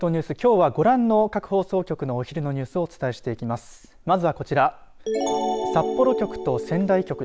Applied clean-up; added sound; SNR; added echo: none; none; none; none.